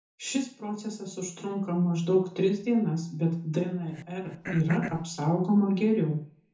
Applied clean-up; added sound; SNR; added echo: none; Cough; 13 dB; reverberation time 0.6 s.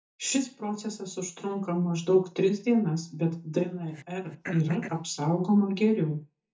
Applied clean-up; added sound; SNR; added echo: neural mask model DeepFilterNet 3.